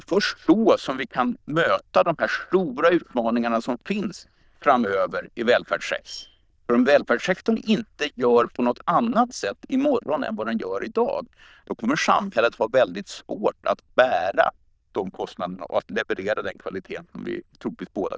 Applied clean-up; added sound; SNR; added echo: neural diffusion model UNIVERSE++.